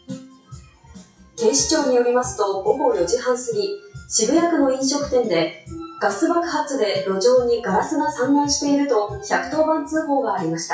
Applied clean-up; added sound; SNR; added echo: classical method WPE with log-MMSE.